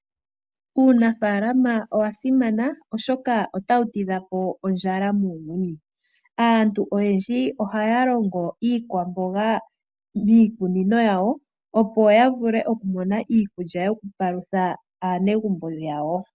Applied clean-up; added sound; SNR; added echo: none; none; none; none.